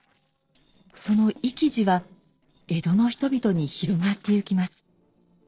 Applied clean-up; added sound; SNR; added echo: neural separator model SepFormer DNS4.